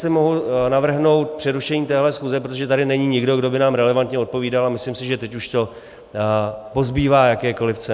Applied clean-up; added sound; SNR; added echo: none; none; none; none.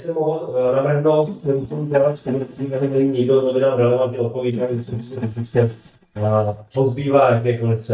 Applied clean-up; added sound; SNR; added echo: neural mask model DeepFilterNet 3.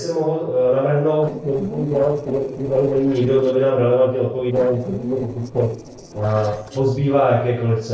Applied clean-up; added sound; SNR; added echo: neural separator model SepFormer DNS4.